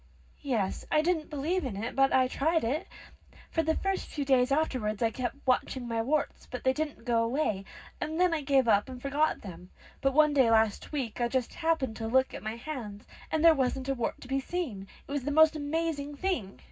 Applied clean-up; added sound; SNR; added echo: none; none; none; reverberation time 0.4 s.